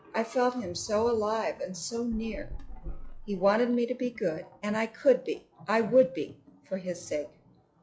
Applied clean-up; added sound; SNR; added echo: classical method log-MMSE.